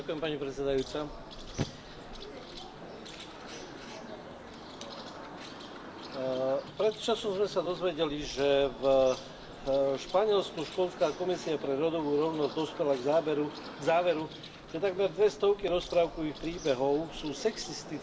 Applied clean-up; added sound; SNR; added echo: none; Bird; 13 dB; reverberation time 1.2 s.